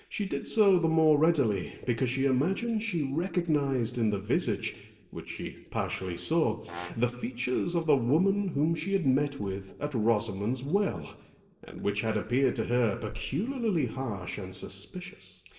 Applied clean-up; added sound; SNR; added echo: neural separator model SepFormer DNS4.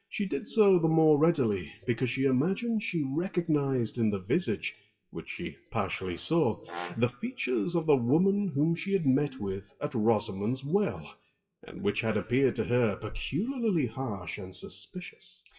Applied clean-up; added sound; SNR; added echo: classical method WPE with log-MMSE.